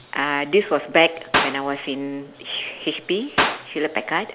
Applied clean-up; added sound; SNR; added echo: none; Clapping; -1 dB; none.